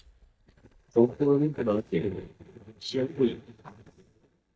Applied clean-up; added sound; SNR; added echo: neural mask model DeepFilterNet 3.